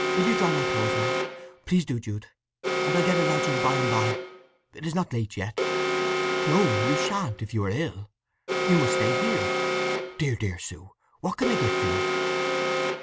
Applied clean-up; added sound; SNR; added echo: none; Alarm; -2 dB; none.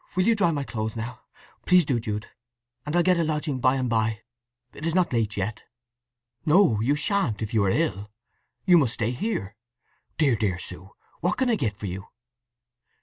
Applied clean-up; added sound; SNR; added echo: none; none; none; none.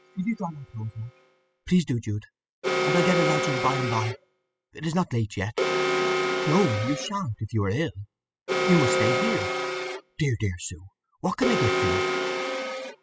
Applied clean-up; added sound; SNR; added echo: classical method spectral subtraction.